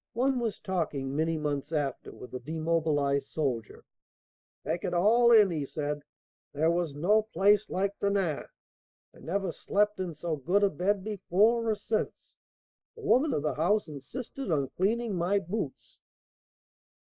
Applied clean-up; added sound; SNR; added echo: neural mask model Resemble Enhance denoiser.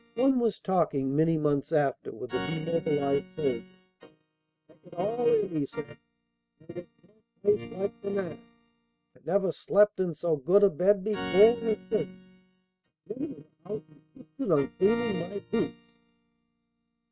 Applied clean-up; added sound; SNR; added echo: neural mask model RNNoise.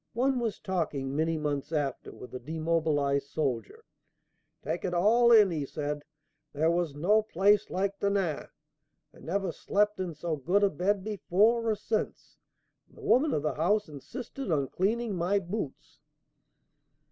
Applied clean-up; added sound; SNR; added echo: none; none; none; none.